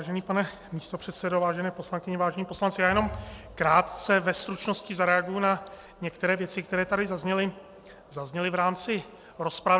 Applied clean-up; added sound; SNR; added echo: none; Bowed string instrument; 13 dB; none.